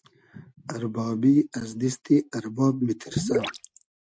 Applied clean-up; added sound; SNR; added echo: neural mask model RNNoise.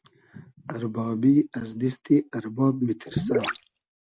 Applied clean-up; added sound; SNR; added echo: none; Gurgling / Liquid; 3 dB; none.